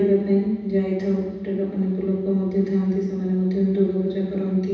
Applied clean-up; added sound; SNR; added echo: none; none; none; reverberation time 1.1 s.